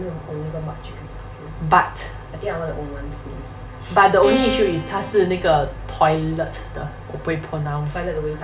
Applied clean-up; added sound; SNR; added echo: none; Bowed string instrument; 4 dB; reverberation time 0.6 s.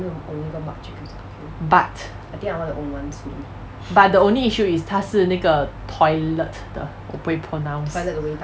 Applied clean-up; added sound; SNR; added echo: none; none; none; none.